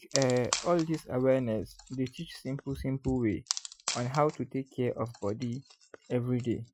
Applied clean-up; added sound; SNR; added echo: classical method Wiener filter.